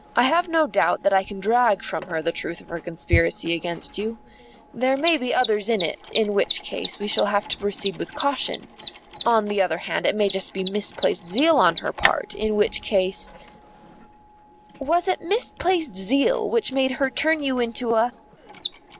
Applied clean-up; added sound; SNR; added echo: none; Mechanisms; 12 dB; none.